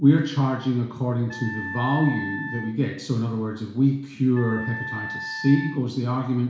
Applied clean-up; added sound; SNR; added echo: none; Wind instrument, woodwind instrument; 12 dB; reverberation time 0.7 s.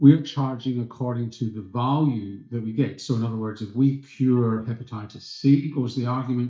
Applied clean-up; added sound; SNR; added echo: neural mask model DeepFilterNet 3.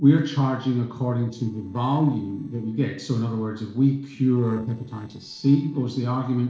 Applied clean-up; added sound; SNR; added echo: neural separator model SepFormer DNS4.